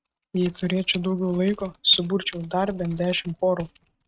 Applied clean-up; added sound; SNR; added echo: neural mask model RNNoise.